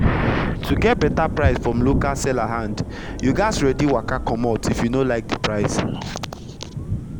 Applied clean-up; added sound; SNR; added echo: none; Thunder / Rain; 3 dB; none.